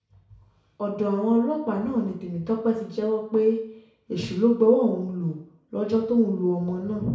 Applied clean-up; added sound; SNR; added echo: none; none; none; reverberation time 0.6 s.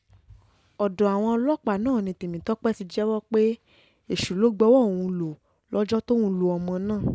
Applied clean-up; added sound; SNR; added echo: none; none; none; none.